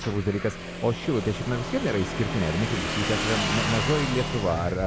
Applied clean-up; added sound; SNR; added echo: none; Motorcycle / Engine; 3 dB; none.